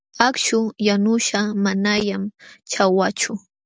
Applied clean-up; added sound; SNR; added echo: none; none; none; none.